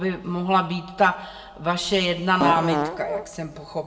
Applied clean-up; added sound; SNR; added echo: none; Fart; 1 dB; reverberation time 1.0 s.